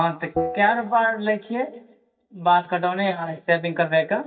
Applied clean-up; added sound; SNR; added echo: neural mask model DeepFilterNet 3.